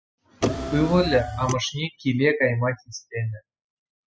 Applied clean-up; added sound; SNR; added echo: classical method spectral subtraction.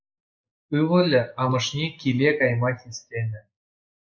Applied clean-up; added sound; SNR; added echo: neural mask model Resemble Enhance denoiser.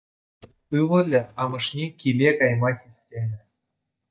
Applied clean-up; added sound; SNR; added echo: neural mask model DeepFilterNet 3.